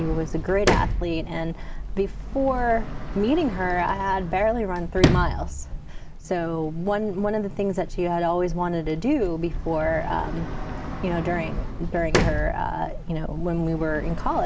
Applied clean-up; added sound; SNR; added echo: none; Sliding door; 2 dB; none.